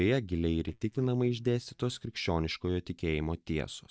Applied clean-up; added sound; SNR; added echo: neural mask model DeepFilterNet 3.